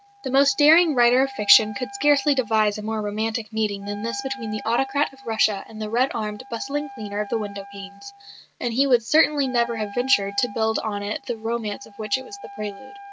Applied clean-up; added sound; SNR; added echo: none; Wind instrument, woodwind instrument; 17 dB; none.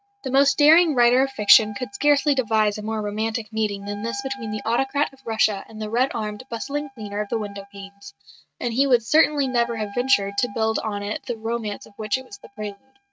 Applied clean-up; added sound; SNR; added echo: neural mask model RNNoise.